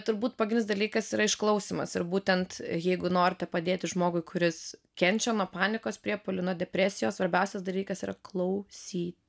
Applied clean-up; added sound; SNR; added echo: none; none; none; none.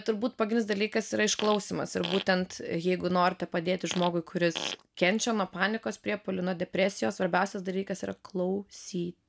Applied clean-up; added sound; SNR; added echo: none; Fart; 10 dB; none.